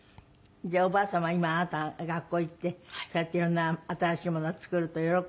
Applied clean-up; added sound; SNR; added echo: none; none; none; none.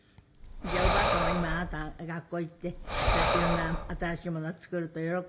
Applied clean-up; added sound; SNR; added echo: none; Breathing; -4 dB; reverberation time 0.6 s.